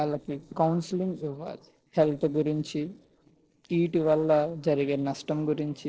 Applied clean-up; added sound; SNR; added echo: neural separator model SepFormer DNS4.